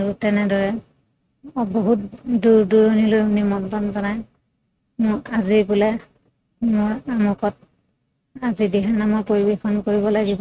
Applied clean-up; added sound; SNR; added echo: neural mask model RNNoise.